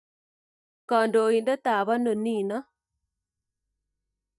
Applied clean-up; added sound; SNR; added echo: neural mask model DeepFilterNet 3.